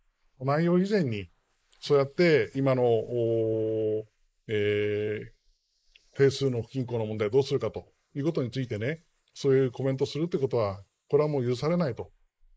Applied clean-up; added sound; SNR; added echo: neural mask model Resemble Enhance denoiser.